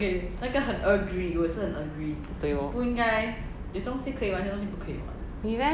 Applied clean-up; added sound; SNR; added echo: none; none; none; none.